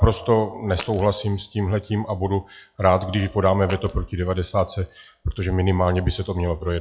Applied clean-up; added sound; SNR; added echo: classical method log-MMSE.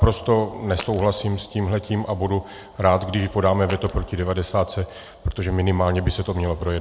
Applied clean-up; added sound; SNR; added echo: none; Fart; 15 dB; none.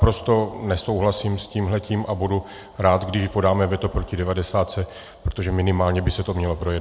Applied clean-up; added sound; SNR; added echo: none; none; none; none.